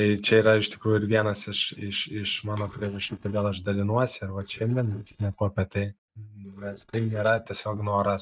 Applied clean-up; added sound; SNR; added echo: neural mask model DeepFilterNet 3.